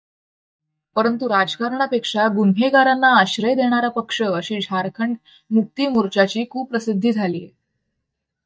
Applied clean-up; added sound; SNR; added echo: neural mask model DeepFilterNet 3.